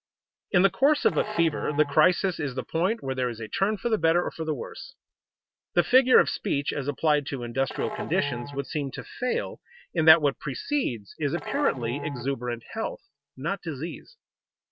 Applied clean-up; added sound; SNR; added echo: none; Musical instrument; 13 dB; none.